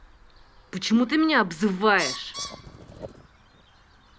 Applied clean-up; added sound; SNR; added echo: none; Bird; 15 dB; none.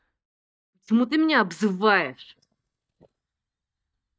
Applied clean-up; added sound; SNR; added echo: neural mask model DeepFilterNet 3.